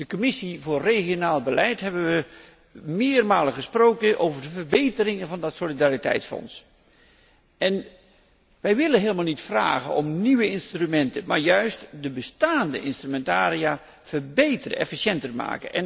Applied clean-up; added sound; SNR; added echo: none; none; none; none.